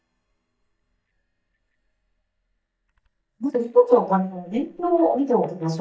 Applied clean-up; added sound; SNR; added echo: neural mask model DeepFilterNet 3.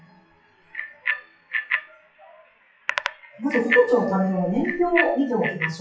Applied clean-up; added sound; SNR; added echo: classical method WPE with log-MMSE.